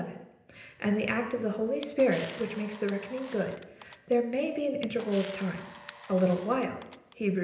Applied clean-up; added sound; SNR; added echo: none; Camera; 16 dB; reverberation time 0.9 s.